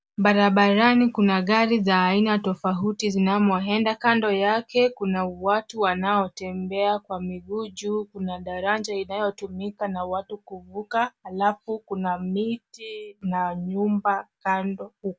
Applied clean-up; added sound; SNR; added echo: none; none; none; none.